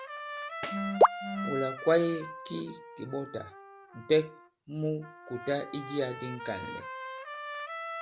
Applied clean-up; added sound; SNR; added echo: none; Trumpet + Tambourine; 9 dB; none.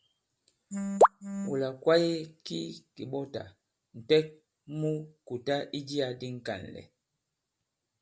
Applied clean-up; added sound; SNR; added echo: none; none; none; none.